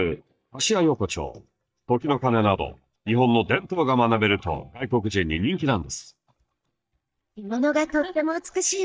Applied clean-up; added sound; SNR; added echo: neural mask model DeepFilterNet 3.